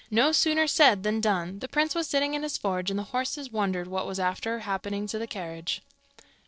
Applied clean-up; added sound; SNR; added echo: neural separator model SepFormer DNS4.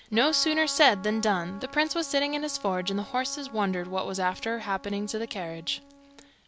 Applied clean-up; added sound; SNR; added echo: none; Trumpet; 19 dB; none.